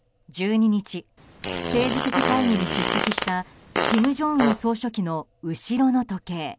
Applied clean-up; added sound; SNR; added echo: none; Fart; 2 dB; none.